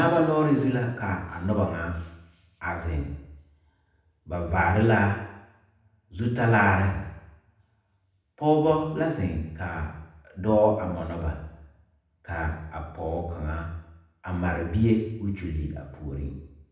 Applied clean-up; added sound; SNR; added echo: none; none; none; reverberation time 0.8 s.